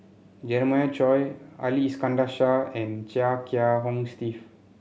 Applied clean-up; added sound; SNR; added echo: none; none; none; none.